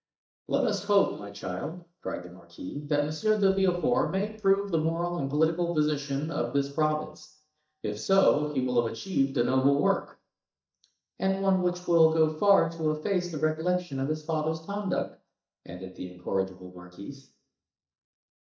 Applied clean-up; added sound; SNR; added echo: neural mask model DeepFilterNet 3.